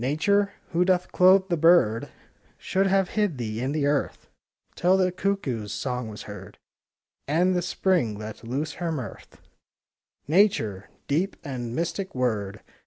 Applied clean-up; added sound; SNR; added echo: none; none; none; none.